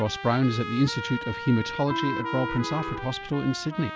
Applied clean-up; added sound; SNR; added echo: none; Trumpet + Electric guitar; 7 dB; none.